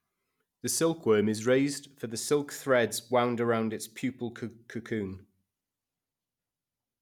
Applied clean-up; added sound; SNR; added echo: none; none; none; none.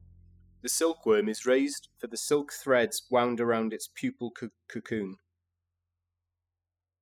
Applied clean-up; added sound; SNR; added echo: classical method spectral subtraction.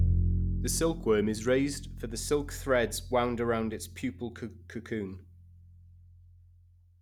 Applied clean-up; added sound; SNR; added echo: none; Bowed string instrument; 3 dB; none.